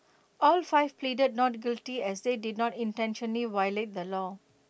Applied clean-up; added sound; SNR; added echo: none; none; none; none.